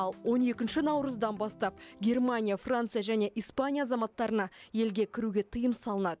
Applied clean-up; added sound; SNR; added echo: none; none; none; none.